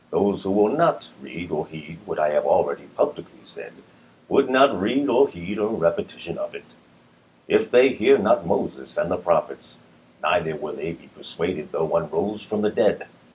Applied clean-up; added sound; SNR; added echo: none; none; none; none.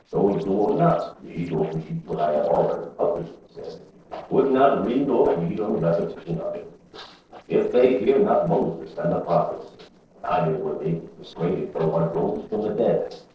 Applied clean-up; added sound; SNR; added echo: neural separator model SepFormer DNS4.